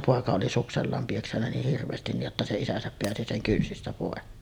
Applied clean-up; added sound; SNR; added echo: none; Shatter; 18 dB; none.